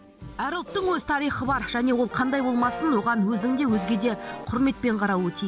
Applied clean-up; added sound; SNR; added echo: none; Burping, eructation; 16 dB; none.